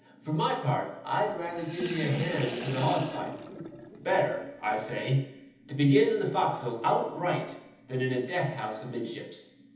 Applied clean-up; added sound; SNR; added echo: none; Sink (filling or washing) / Water; 10 dB; reverberation time 1.3 s.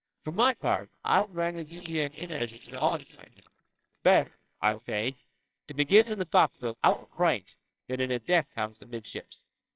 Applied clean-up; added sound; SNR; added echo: neural separator model SepFormer WHAMR!.